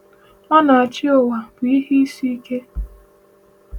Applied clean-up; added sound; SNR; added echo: none; none; none; none.